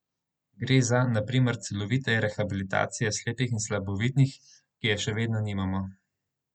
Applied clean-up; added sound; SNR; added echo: none; none; none; none.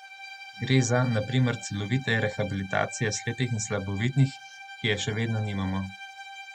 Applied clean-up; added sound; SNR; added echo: none; Bowed string instrument; 16 dB; none.